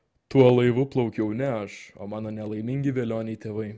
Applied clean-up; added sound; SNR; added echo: none; none; none; none.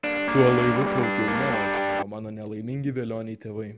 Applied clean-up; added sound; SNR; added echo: none; Guitar; -2 dB; none.